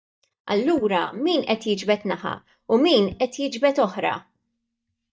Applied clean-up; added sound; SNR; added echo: neural mask model DeepFilterNet 3.